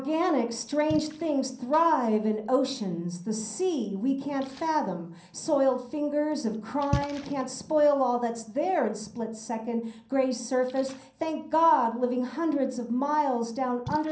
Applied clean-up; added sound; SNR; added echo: none; Splash, splatter; 17 dB; reverberation time 0.6 s.